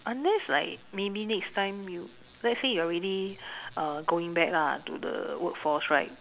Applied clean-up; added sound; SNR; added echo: none; none; none; none.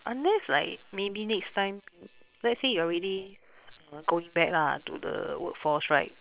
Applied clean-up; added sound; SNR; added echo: neural separator model SepFormer WHAM!.